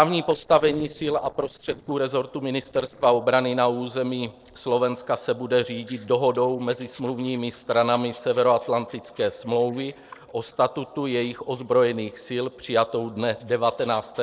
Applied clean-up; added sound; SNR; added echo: neural separator model SepFormer DNS4.